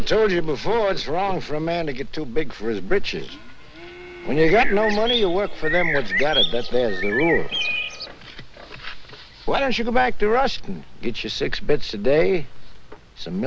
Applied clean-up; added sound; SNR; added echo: none; Bird; 5 dB; none.